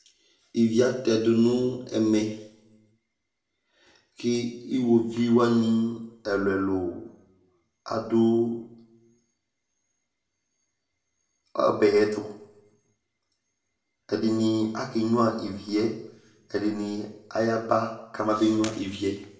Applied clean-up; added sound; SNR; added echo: none; none; none; reverberation time 0.7 s.